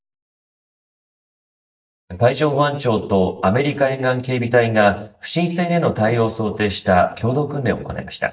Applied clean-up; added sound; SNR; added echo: neural mask model DeepFilterNet 3.